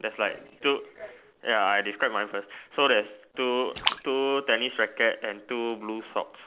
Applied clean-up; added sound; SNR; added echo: none; Splash, splatter; 8 dB; none.